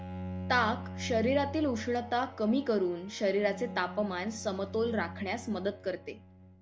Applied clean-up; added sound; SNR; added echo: none; Bowed string instrument; 11 dB; none.